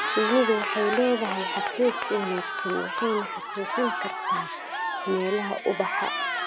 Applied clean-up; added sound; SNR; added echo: none; Cheering; 2 dB; none.